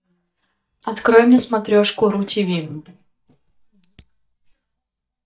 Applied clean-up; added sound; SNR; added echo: neural mask model DeepFilterNet 3.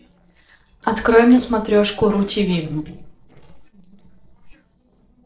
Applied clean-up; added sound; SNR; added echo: neural separator model SepFormer DNS4.